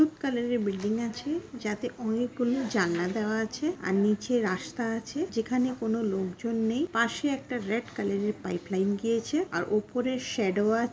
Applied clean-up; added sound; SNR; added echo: none; none; none; none.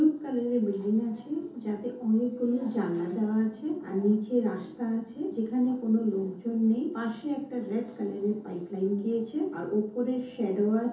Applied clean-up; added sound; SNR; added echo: none; none; none; reverberation time 0.5 s.